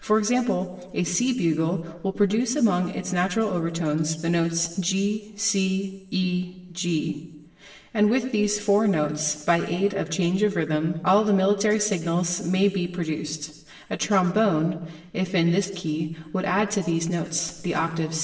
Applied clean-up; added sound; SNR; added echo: none; none; none; reverberation time 1.1 s.